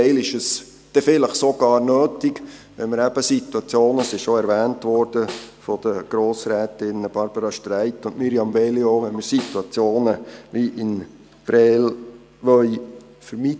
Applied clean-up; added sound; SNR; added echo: none; Snare drum; 19 dB; none.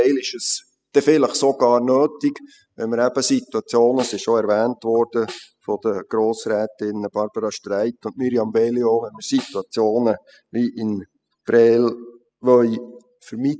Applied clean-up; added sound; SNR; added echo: classical method spectral subtraction.